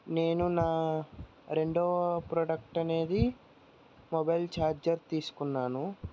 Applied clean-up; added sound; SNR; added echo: none; Walk, footsteps; 13 dB; none.